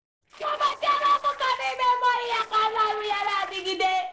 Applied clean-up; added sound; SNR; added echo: neural separator model SepFormer DNS4.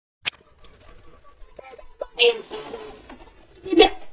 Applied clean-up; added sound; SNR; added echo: neural mask model DeepFilterNet 3.